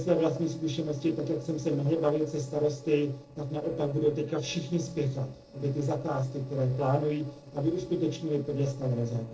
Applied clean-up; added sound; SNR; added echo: neural separator model SepFormer DNS4.